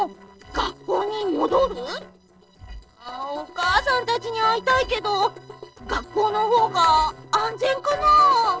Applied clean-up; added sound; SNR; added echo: neural separator model SepFormer DNS4.